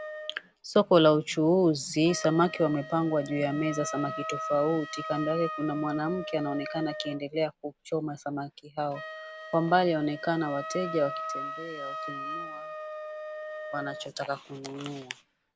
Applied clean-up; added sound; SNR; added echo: none; Wind instrument, woodwind instrument; 11 dB; none.